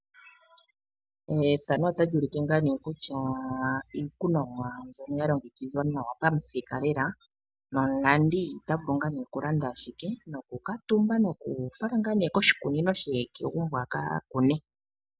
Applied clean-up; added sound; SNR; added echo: none; none; none; none.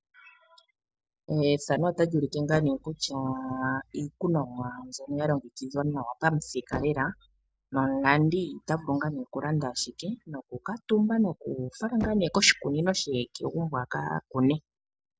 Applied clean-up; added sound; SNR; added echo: neural separator model SepFormer DNS4.